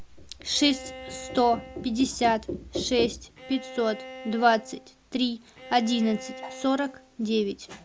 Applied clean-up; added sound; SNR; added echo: none; Bowed string instrument; 16 dB; none.